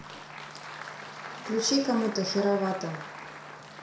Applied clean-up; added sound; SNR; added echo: none; Applause; 11 dB; reverberation time 0.5 s.